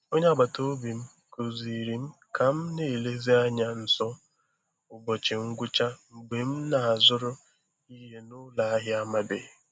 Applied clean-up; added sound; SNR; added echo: none; none; none; none.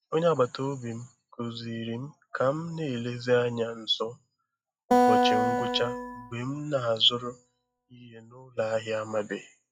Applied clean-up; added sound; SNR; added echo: classical method log-MMSE.